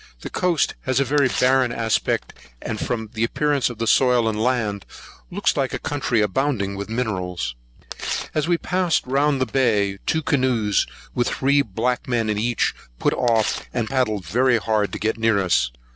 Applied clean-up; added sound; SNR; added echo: none; Tearing; 14 dB; none.